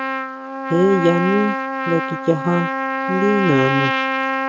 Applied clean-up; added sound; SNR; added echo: none; Trumpet; 2 dB; none.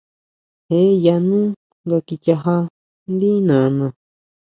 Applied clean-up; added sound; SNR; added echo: none; none; none; none.